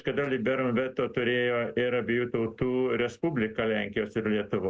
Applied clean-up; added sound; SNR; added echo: none; none; none; none.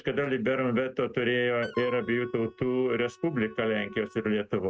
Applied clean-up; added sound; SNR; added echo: neural mask model RNNoise.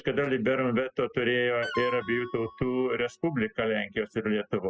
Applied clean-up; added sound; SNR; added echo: classical method spectral subtraction.